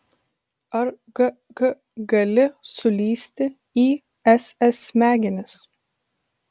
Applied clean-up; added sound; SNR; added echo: none; none; none; none.